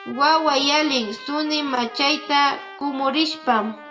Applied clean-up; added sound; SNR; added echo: none; Trumpet; 18 dB; reverberation time 0.6 s.